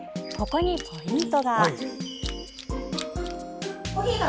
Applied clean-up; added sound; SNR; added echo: none; Tools + Bird; 14 dB; none.